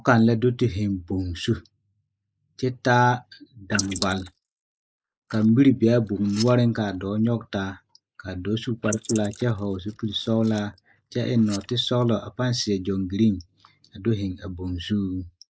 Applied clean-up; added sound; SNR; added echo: neural mask model Resemble Enhance denoiser.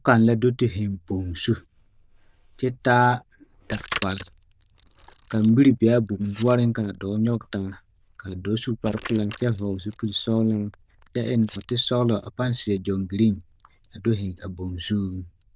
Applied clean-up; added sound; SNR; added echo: neural diffusion model UNIVERSE++.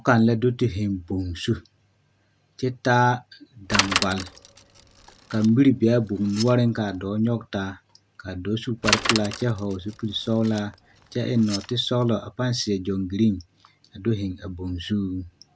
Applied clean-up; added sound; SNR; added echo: none; Bicycle; 7 dB; none.